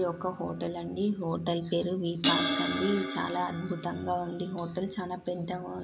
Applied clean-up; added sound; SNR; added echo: none; Crash cymbal; 1 dB; none.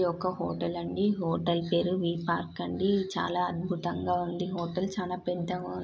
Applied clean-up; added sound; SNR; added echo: none; none; none; none.